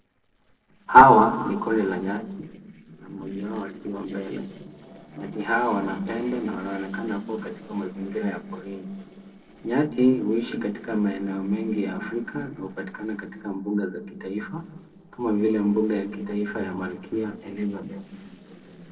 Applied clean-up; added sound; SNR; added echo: neural separator model SepFormer DNS4.